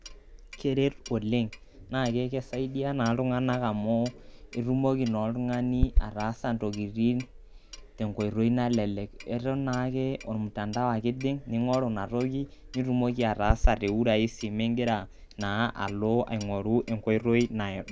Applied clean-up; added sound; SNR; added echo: none; Clock; 8 dB; none.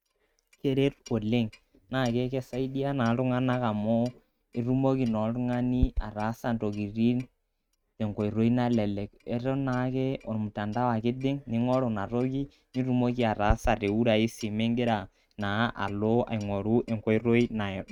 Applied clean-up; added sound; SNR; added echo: neural mask model RNNoise.